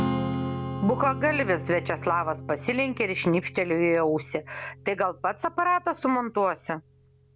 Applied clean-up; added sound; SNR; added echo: none; Strum; 9 dB; none.